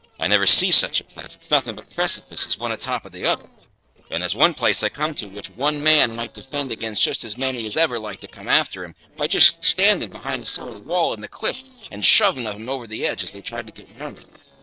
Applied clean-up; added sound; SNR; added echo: neural separator model SepFormer DNS4.